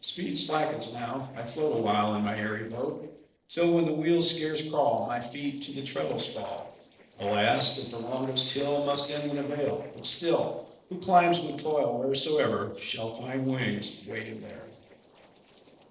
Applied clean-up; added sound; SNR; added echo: neural separator model SepFormer DNS4.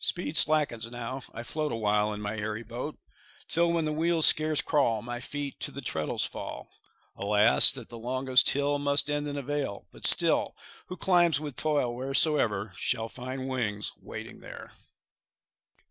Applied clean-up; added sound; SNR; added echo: none; none; none; none.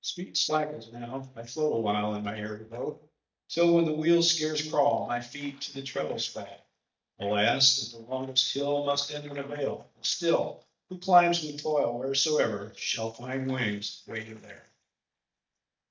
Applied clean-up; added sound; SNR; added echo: neural mask model DeepFilterNet 3.